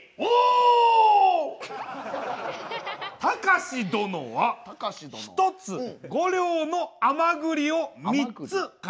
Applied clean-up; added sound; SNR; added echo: none; none; none; none.